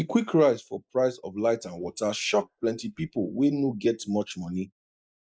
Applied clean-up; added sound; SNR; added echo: neural mask model Resemble Enhance denoiser.